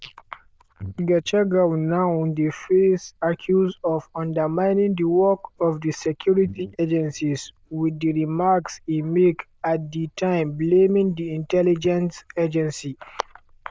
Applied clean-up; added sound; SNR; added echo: neural diffusion model UNIVERSE++.